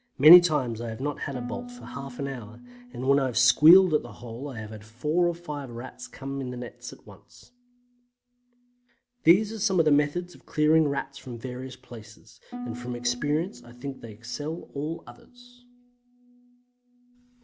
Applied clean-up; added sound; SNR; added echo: none; Harp; 18 dB; none.